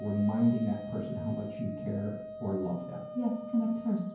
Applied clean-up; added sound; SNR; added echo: none; Wind instrument, woodwind instrument; 11 dB; reverberation time 0.9 s.